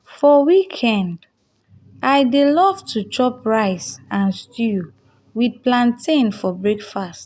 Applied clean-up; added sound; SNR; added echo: none; none; none; none.